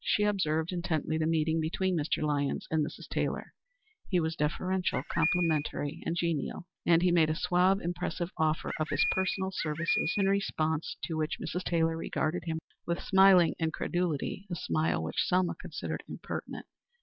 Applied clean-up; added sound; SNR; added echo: none; Bird; 4 dB; none.